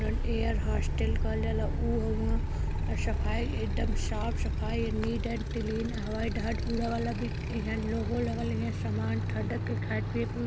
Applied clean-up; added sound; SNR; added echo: none; Motorcycle; -4 dB; none.